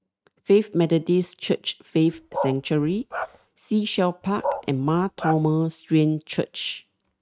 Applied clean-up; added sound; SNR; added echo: neural mask model RNNoise.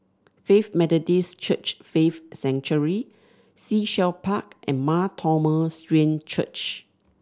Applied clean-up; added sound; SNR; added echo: none; none; none; none.